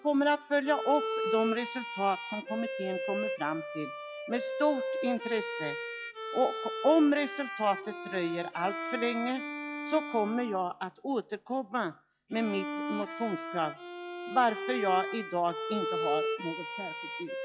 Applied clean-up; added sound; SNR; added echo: classical method log-MMSE.